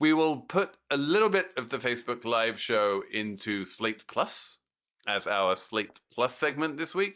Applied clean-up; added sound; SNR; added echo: neural mask model Resemble Enhance denoiser.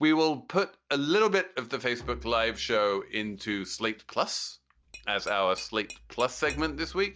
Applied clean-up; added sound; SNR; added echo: none; Bowed string instrument + Tap / Glass; 19 dB; none.